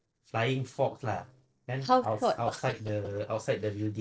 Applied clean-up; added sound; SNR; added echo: neural separator model SepFormer DNS4.